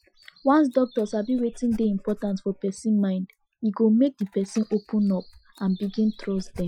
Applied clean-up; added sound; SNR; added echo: classical method Wiener filter.